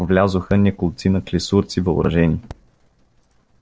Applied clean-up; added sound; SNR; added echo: neural separator model SepFormer DNS4.